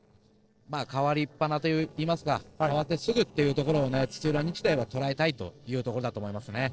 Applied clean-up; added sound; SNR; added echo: neural separator model SepFormer DNS4.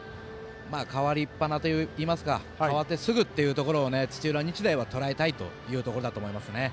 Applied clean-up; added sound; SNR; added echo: none; none; none; none.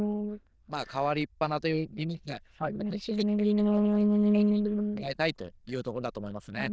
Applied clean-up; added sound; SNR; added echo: neural diffusion model UNIVERSE++.